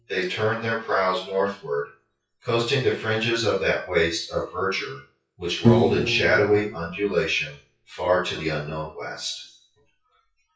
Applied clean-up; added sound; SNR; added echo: classical method WPE with log-MMSE.